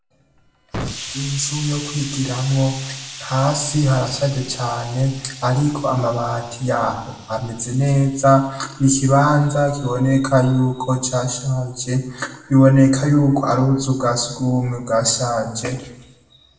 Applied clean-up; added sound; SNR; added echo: none; Explosion; 18 dB; reverberation time 0.7 s.